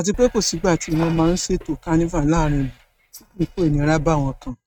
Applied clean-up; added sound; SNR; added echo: neural mask model RNNoise.